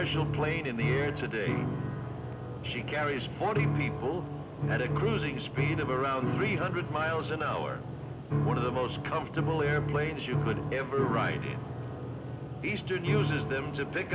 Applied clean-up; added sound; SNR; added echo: none; Piano; 1 dB; none.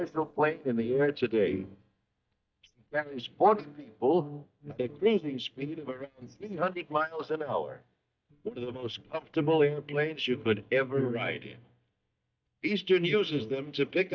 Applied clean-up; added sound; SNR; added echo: neural mask model DeepFilterNet 3.